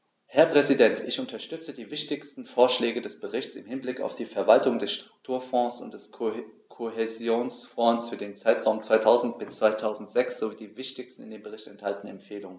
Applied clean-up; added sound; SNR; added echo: none; none; none; none.